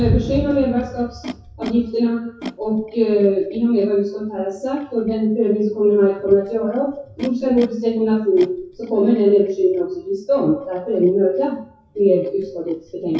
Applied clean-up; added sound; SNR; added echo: classical method WPE with log-MMSE.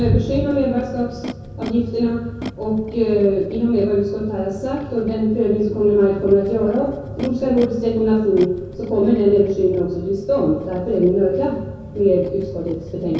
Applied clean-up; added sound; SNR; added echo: none; Animal; 19 dB; reverberation time 0.6 s.